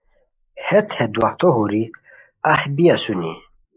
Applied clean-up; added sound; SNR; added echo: neural mask model Resemble Enhance denoiser.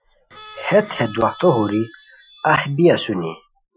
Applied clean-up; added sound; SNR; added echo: classical method Wiener filter.